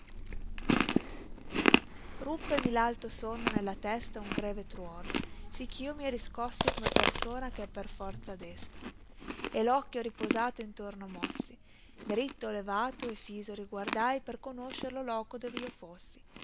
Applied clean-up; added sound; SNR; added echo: none; Chewing, mastication; -2 dB; none.